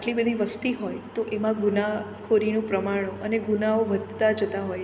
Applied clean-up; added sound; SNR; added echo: none; none; none; none.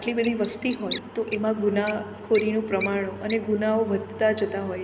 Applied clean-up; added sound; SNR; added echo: none; Bird; 14 dB; none.